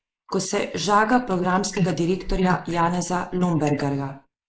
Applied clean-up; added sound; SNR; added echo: neural mask model Resemble Enhance denoiser.